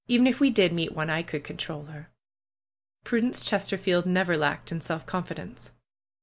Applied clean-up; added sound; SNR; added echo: none; none; none; none.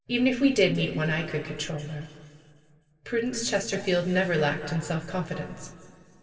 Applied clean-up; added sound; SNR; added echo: none; none; none; reverberation time 2.7 s.